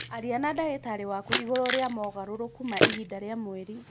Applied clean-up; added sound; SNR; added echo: none; Keys jangling; 0 dB; none.